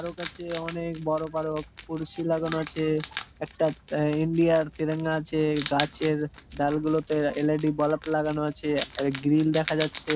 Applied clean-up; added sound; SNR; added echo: none; Wild animals; 12 dB; none.